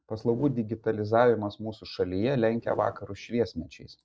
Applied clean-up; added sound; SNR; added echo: neural separator model SepFormer DNS4.